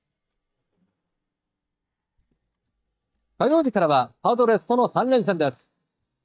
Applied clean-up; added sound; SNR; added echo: neural mask model DeepFilterNet 3.